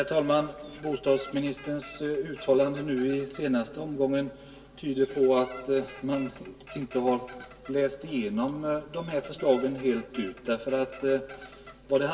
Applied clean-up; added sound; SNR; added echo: none; Squeak; 17 dB; reverberation time 2.7 s.